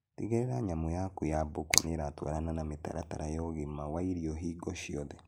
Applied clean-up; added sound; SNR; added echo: neural mask model Resemble Enhance denoiser.